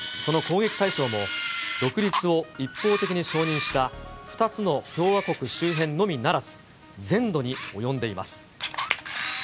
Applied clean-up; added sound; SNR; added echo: none; Camera; 2 dB; none.